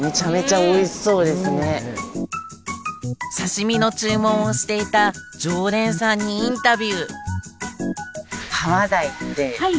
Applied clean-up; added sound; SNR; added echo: none; none; none; none.